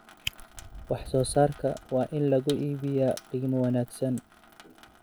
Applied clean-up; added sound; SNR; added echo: none; Sink (filling or washing) / Water tap, faucet + Fire; 16 dB; none.